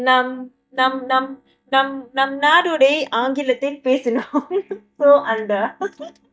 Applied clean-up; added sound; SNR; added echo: neural mask model DeepFilterNet 3.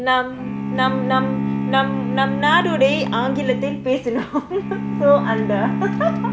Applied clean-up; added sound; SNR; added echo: none; Bowed string instrument; 3 dB; none.